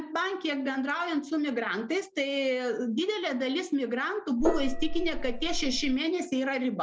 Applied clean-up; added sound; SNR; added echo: none; Gong; -1 dB; none.